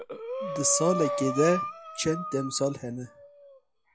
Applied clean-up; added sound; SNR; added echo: classical method log-MMSE.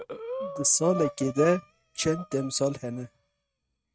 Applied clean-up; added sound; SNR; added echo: neural mask model RNNoise.